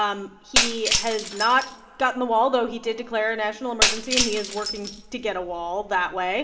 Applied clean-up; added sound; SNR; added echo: none; Shatter; 2 dB; reverberation time 2.7 s.